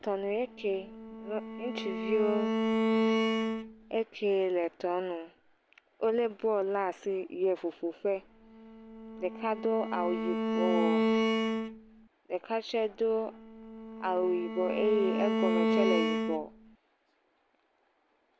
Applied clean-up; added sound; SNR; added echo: none; Bowed string instrument; -1 dB; none.